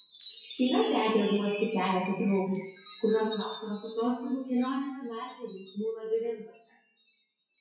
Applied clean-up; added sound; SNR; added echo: classical method WPE with log-MMSE.